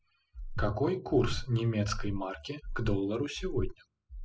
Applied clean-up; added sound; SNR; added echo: classical method spectral subtraction.